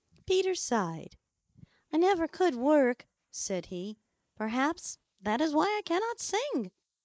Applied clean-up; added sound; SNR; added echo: neural mask model Resemble Enhance denoiser.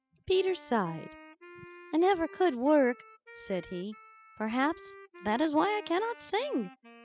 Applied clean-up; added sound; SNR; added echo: classical method spectral subtraction.